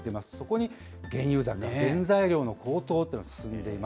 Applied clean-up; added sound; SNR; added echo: none; none; none; none.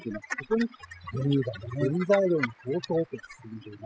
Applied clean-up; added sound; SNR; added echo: classical method spectral subtraction.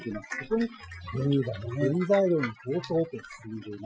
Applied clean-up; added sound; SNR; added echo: classical method Wiener filter.